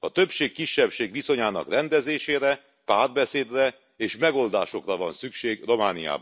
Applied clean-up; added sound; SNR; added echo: none; none; none; none.